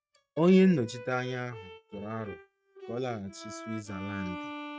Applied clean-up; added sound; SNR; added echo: neural mask model RNNoise.